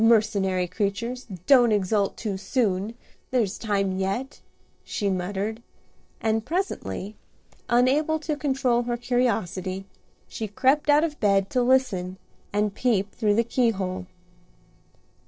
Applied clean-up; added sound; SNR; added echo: neural separator model SepFormer DNS4.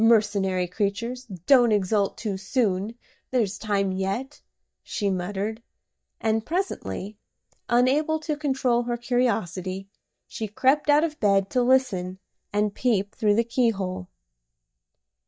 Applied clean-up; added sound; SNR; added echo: neural mask model DeepFilterNet 3.